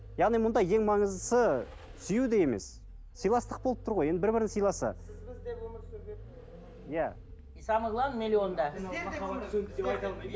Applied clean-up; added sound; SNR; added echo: none; Vehicle; 16 dB; none.